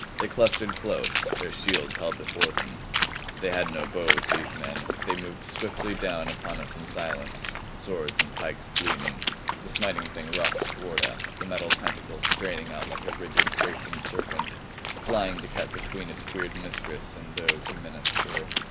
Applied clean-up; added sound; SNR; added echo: none; Water / Splash, splatter; -3 dB; none.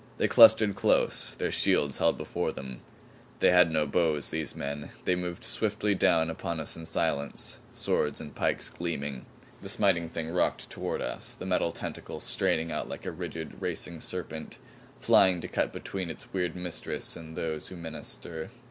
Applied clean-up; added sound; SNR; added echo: none; none; none; none.